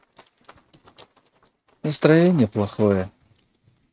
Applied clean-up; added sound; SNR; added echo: neural mask model RNNoise.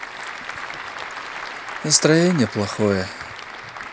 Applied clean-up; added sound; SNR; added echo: none; Applause / Crowd; 10 dB; none.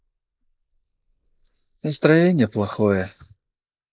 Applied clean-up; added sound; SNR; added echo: neural mask model Resemble Enhance denoiser.